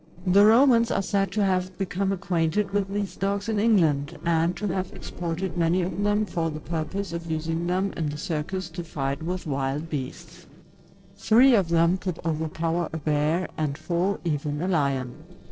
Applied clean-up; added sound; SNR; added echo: neural separator model SepFormer DNS4.